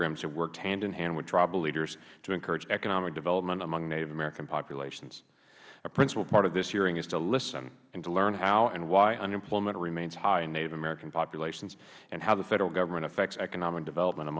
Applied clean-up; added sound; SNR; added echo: none; none; none; none.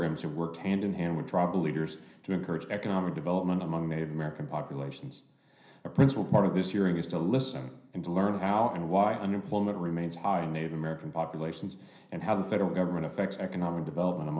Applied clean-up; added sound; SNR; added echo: none; none; none; reverberation time 0.5 s.